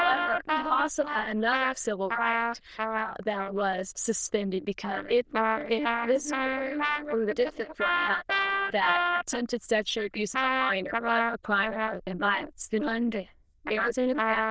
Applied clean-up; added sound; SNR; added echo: neural diffusion model UNIVERSE++.